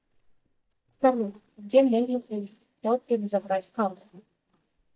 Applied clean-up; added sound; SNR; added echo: neural mask model DeepFilterNet 3.